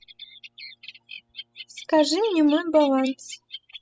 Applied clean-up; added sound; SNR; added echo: classical method spectral subtraction.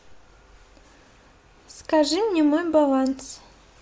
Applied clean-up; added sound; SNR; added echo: none; none; none; none.